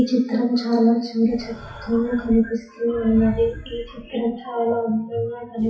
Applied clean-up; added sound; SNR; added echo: classical method WPE with log-MMSE.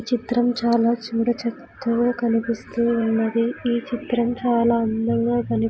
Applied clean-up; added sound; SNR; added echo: none; none; none; none.